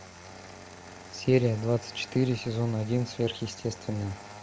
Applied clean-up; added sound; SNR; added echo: none; Engine starting; 16 dB; none.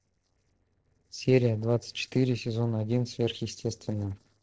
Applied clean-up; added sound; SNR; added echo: neural separator model SepFormer DNS4.